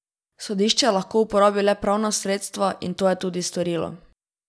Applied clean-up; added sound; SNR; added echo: none; none; none; none.